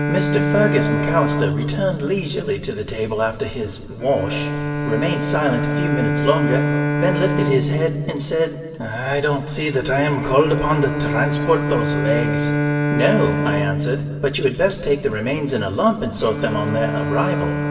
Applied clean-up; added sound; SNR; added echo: none; Bowed string instrument; 1 dB; reverberation time 2.7 s.